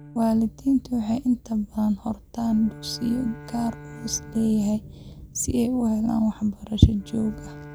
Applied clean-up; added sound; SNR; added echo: none; Bowed string instrument; 19 dB; none.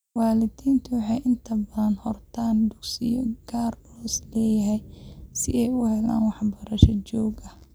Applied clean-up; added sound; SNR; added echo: none; none; none; none.